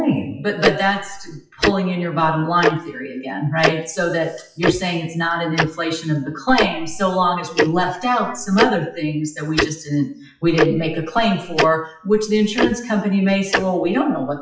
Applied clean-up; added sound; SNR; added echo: classical method WPE with log-MMSE.